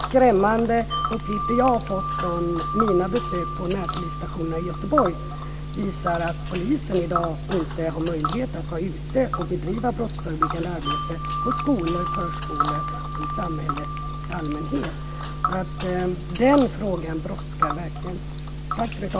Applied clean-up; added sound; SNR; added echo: none; Tick + Wind chime; 7 dB; none.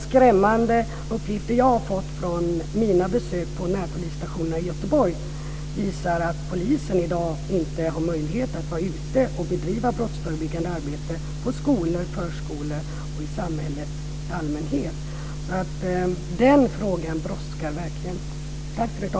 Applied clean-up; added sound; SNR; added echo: none; none; none; none.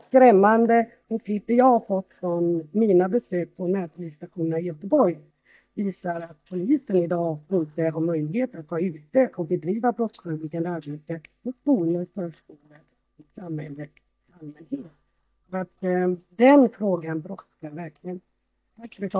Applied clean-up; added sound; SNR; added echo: neural mask model DeepFilterNet 3.